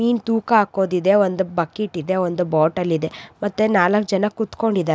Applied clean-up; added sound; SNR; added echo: none; none; none; none.